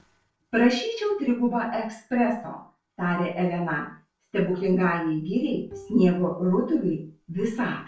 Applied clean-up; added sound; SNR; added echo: neural separator model SepFormer DNS4.